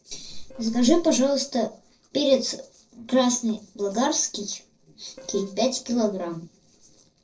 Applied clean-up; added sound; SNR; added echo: neural separator model SepFormer DNS4.